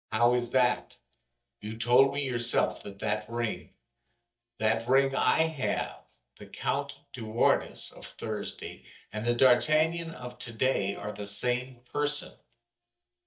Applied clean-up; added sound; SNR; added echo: neural mask model DeepFilterNet 3.